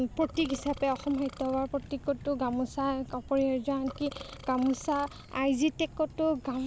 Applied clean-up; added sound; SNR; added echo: none; Burping, eructation + Motorcycle; 18 dB; none.